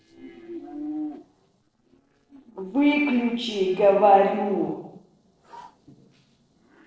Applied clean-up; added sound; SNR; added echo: neural separator model SepFormer DNS4.